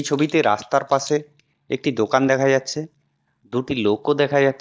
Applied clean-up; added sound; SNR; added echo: neural mask model DeepFilterNet 3.